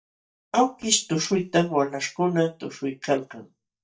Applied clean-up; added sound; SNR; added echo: neural mask model DeepFilterNet 3.